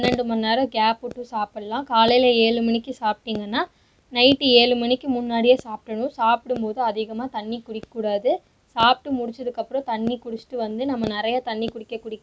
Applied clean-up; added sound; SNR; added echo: none; none; none; none.